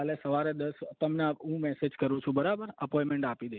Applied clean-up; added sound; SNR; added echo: none; none; none; none.